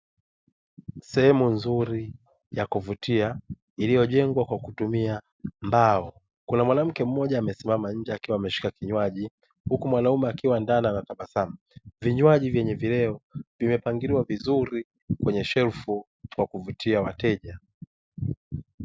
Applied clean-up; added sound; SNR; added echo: none; none; none; none.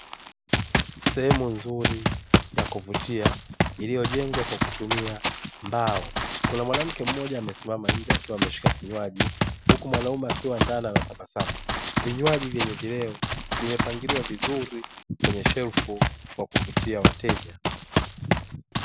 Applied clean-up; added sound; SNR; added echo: none; Run; -5 dB; none.